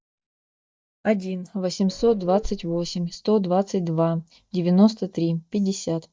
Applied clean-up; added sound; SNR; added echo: neural mask model DeepFilterNet 3.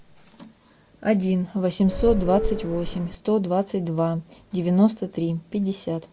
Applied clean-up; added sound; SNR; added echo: none; Subway, metro, underground / Doorbell; 3 dB; none.